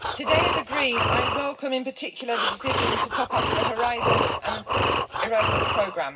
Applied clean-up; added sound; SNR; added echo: none; Breathing; -3 dB; reverberation time 0.4 s.